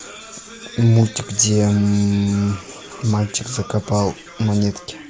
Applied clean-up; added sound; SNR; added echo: none; none; none; none.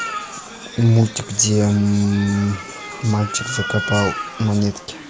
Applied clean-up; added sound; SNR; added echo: none; Cat; 12 dB; none.